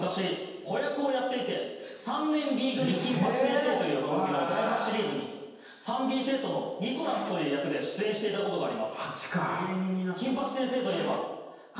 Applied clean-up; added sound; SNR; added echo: none; Squeak; 16 dB; reverberation time 1.2 s.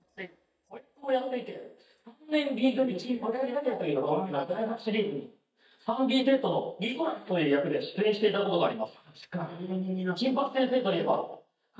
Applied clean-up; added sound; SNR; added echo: neural mask model DeepFilterNet 3.